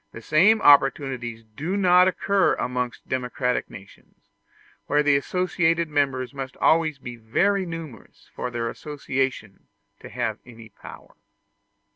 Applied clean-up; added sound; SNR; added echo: none; none; none; none.